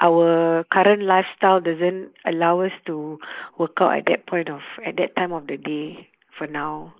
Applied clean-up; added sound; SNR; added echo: neural mask model Resemble Enhance denoiser.